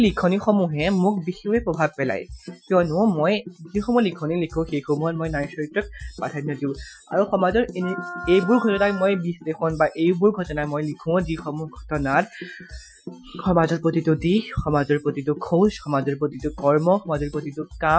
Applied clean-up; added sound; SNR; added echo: classical method Wiener filter.